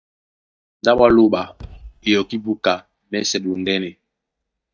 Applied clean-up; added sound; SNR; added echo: neural mask model DeepFilterNet 3.